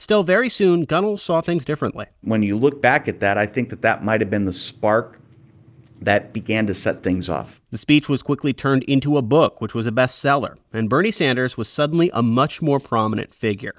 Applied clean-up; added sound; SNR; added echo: none; none; none; none.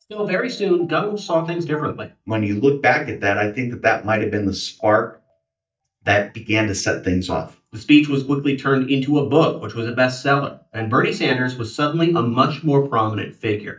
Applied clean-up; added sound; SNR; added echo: neural mask model DeepFilterNet 3.